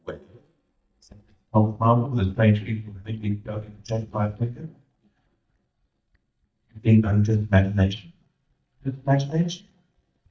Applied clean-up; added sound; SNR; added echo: neural mask model DeepFilterNet 3.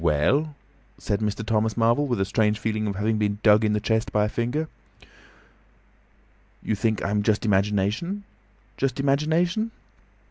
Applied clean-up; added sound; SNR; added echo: none; none; none; none.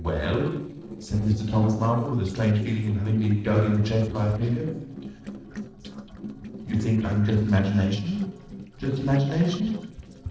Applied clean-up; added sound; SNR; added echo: neural separator model SepFormer DNS4.